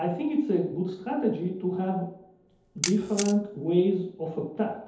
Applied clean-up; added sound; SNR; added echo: none; Camera; 9 dB; reverberation time 2.2 s.